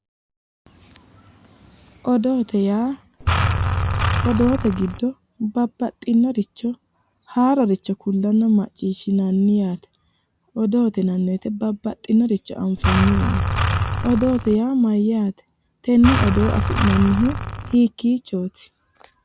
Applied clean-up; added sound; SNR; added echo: none; Engine; 0 dB; none.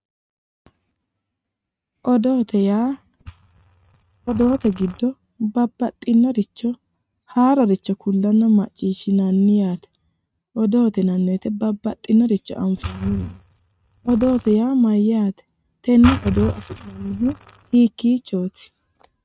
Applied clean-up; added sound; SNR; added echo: neural mask model RNNoise.